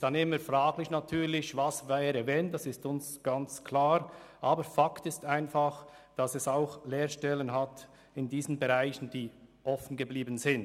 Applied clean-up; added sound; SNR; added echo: none; none; none; none.